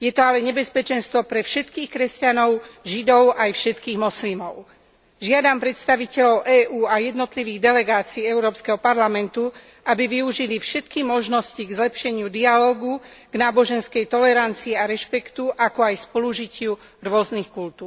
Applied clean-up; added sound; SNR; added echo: none; none; none; none.